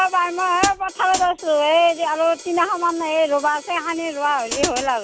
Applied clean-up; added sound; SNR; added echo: none; Hi-hat; 12 dB; none.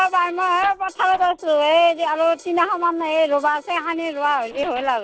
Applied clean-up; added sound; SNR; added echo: neural separator model SepFormer DNS4.